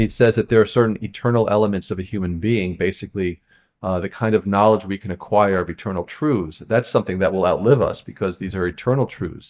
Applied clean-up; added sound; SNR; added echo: neural mask model DeepFilterNet 3.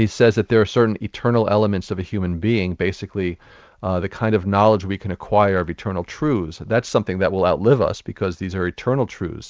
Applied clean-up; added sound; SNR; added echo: none; none; none; none.